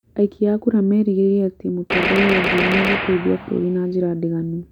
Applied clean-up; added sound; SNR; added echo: none; Gunshot, gunfire; 2 dB; none.